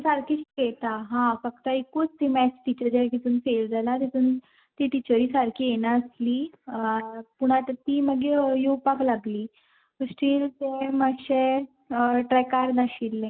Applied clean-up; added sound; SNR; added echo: none; none; none; none.